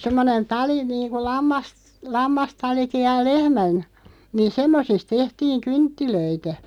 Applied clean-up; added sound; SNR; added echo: none; none; none; none.